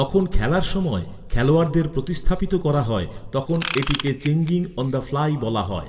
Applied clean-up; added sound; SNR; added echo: none; Ratchet, pawl / Tools; 10 dB; reverberation time 1.0 s.